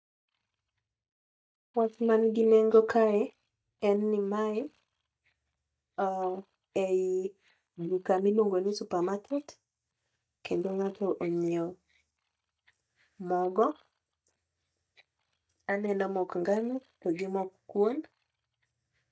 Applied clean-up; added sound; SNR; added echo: neural mask model DeepFilterNet 3.